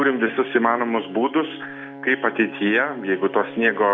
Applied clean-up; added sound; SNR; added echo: none; Brass instrument; 17 dB; none.